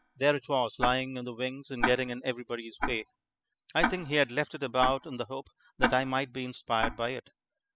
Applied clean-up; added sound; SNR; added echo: classical method spectral subtraction.